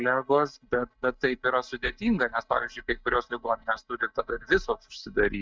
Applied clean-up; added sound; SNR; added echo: neural mask model DeepFilterNet 3.